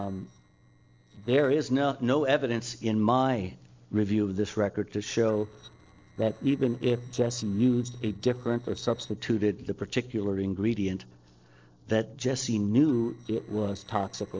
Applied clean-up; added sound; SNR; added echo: neural separator model SepFormer DNS4.